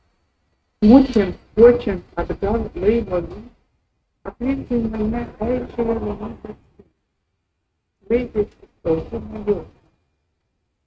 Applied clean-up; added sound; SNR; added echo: neural mask model RNNoise.